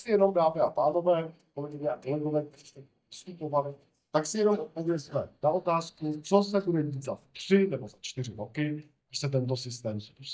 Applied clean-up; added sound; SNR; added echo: neural mask model DeepFilterNet 3.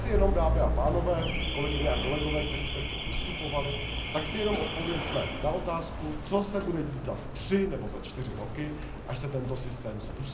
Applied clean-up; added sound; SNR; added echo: none; Alarm / Car; 0 dB; reverberation time 0.5 s.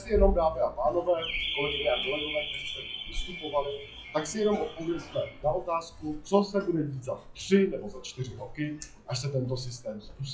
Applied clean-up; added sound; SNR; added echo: classical method WPE with log-MMSE.